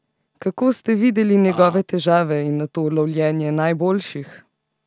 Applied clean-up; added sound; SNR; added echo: none; Burping, eructation; 12 dB; none.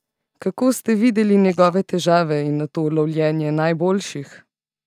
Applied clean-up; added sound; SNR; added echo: neural mask model DeepFilterNet 3.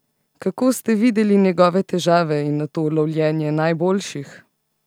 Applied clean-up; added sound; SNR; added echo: none; none; none; none.